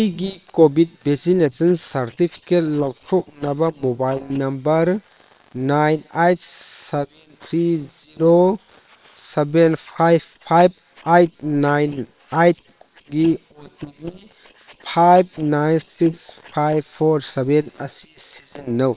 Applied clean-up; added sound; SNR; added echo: neural separator model SepFormer WHAM!.